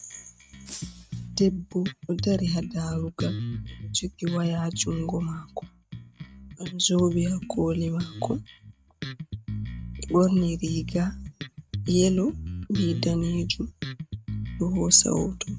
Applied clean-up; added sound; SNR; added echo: neural mask model RNNoise.